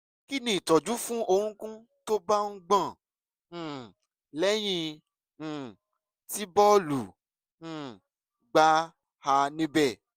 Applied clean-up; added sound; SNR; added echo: none; none; none; none.